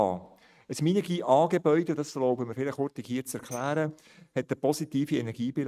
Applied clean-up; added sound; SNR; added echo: neural mask model RNNoise.